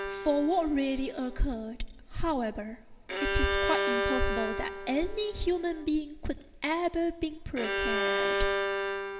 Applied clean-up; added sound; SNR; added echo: none; Bowed string instrument; 3 dB; reverberation time 2.1 s.